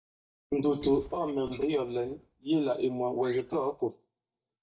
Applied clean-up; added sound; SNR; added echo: neural mask model DeepFilterNet 3.